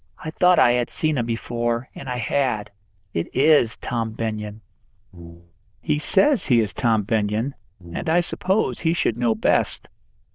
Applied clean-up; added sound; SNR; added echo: neural diffusion model UNIVERSE++.